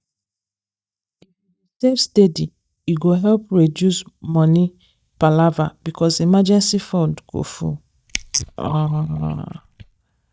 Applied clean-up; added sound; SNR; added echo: neural mask model DeepFilterNet 3.